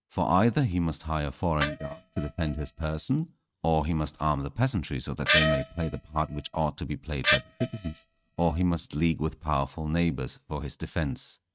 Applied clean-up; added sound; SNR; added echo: neural mask model RNNoise.